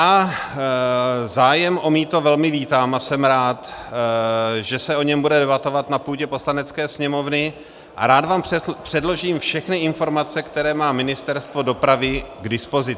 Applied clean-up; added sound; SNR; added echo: none; none; none; none.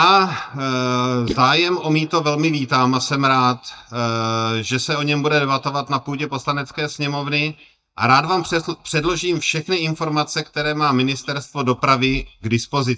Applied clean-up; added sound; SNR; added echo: neural mask model DeepFilterNet 3.